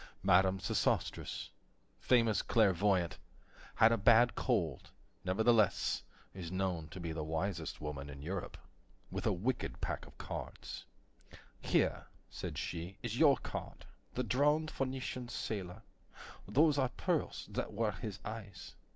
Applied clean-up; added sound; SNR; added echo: none; none; none; none.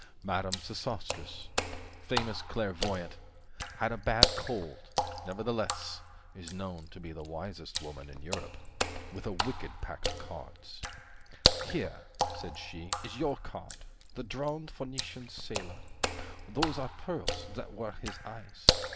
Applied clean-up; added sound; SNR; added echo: none; Water / Splash, splatter; -2 dB; none.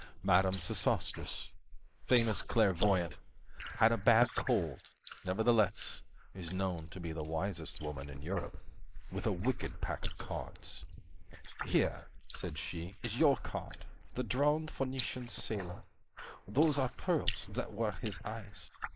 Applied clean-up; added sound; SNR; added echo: neural mask model Resemble Enhance denoiser.